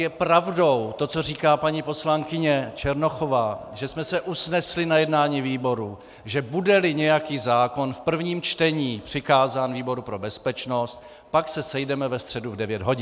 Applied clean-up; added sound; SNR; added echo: none; none; none; none.